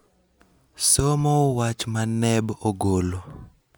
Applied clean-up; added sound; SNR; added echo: none; none; none; none.